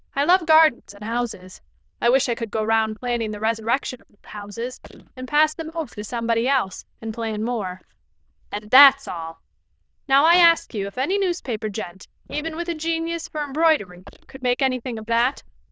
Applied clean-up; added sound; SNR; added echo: neural diffusion model UNIVERSE++.